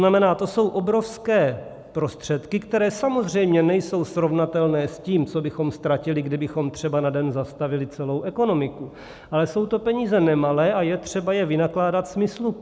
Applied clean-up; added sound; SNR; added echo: none; none; none; none.